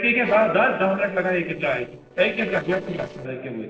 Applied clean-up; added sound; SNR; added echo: neural separator model SepFormer DNS4.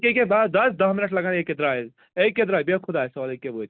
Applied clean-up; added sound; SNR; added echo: none; none; none; none.